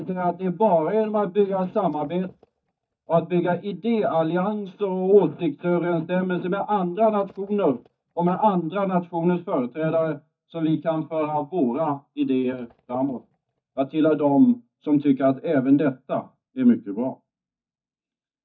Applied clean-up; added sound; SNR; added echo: neural mask model DeepFilterNet 3.